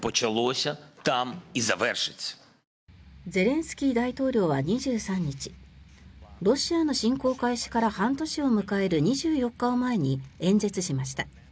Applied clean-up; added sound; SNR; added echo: none; none; none; none.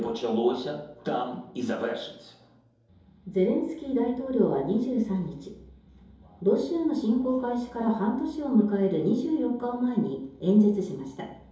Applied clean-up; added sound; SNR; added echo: none; none; none; reverberation time 2.8 s.